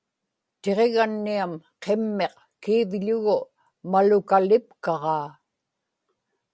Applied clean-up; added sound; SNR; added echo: none; none; none; none.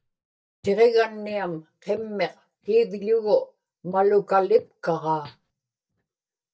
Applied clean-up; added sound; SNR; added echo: neural mask model DeepFilterNet 3.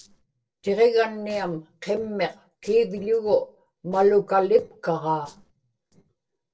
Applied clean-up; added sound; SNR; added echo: neural separator model SepFormer DNS4.